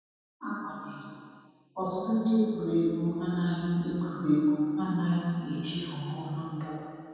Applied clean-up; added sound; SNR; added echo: none; none; none; reverberation time 2.1 s.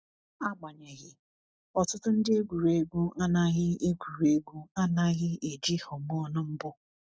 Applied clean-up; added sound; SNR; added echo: none; none; none; none.